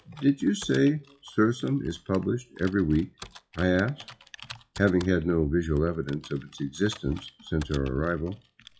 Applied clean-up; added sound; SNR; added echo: classical method WPE with log-MMSE.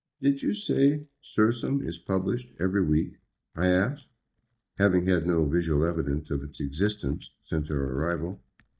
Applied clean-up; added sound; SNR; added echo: neural mask model DeepFilterNet 3.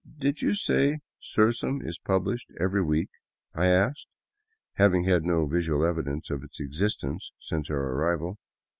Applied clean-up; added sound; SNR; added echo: none; none; none; none.